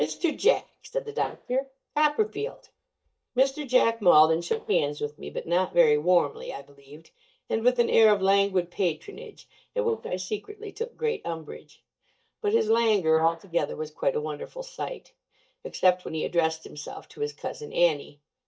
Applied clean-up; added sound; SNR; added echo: neural mask model DeepFilterNet 3.